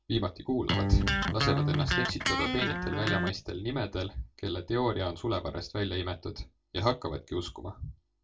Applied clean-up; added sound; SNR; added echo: none; Electric guitar; -3 dB; reverberation time 0.2 s.